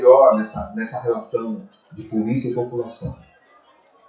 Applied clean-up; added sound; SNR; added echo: classical method WPE with log-MMSE.